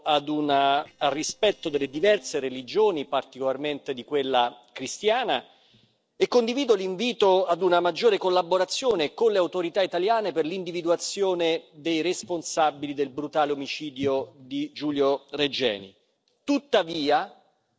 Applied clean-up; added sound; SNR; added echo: neural separator model SepFormer DNS4.